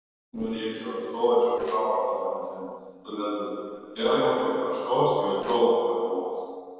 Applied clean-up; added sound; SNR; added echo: neural separator model SepFormer DNS4.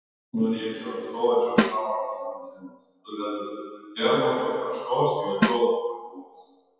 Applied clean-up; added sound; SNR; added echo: classical method WPE with log-MMSE.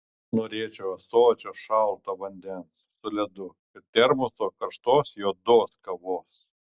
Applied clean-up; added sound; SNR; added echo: none; none; none; none.